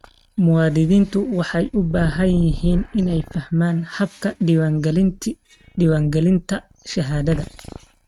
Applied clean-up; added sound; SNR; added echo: neural mask model RNNoise.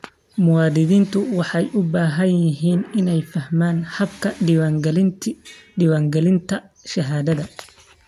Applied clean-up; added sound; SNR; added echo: none; none; none; none.